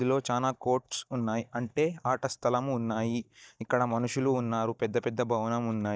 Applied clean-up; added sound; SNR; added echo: neural mask model DeepFilterNet 3.